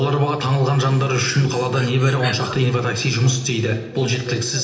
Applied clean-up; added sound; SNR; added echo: none; Breathing; 13 dB; reverberation time 0.8 s.